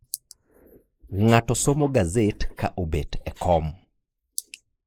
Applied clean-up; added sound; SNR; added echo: neural mask model Resemble Enhance denoiser.